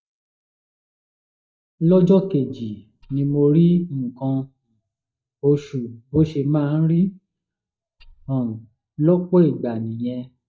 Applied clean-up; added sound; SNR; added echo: neural mask model DeepFilterNet 3.